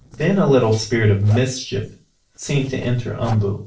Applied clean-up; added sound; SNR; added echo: neural separator model SepFormer DNS4.